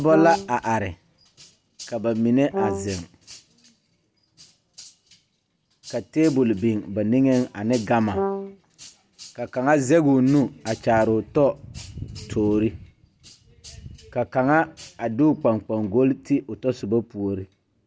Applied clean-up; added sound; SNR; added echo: none; Brass instrument; 5 dB; none.